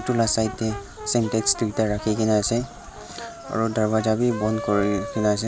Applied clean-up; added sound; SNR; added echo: none; Brass instrument; 14 dB; none.